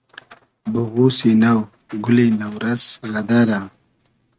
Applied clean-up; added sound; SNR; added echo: neural mask model RNNoise.